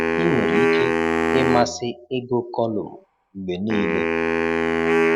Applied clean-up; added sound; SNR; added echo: none; Wind instrument, woodwind instrument; -4 dB; none.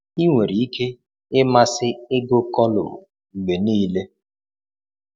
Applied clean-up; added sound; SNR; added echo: none; none; none; none.